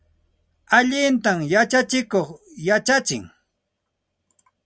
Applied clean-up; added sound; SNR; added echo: none; none; none; none.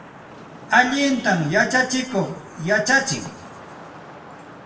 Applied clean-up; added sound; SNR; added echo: none; Traffic noise, roadway noise / Vehicle horn, car horn, honking; 18 dB; reverberation time 0.7 s.